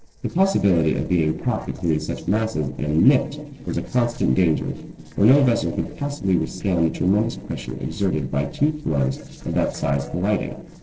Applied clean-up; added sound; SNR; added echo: neural separator model SepFormer DNS4.